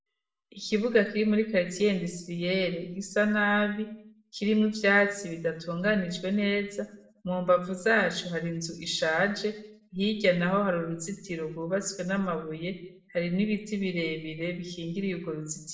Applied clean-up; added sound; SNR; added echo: none; none; none; reverberation time 0.7 s.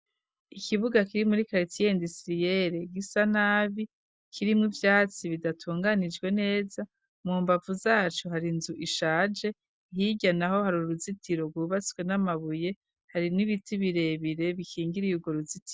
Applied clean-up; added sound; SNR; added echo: none; none; none; none.